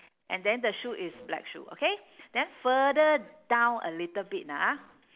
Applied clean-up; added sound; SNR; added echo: none; none; none; none.